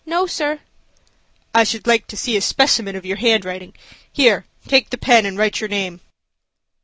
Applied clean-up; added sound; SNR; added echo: none; none; none; none.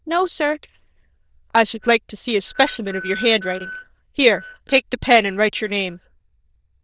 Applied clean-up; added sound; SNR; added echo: neural diffusion model UNIVERSE++.